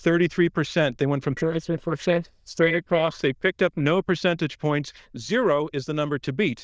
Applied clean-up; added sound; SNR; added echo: neural diffusion model UNIVERSE++.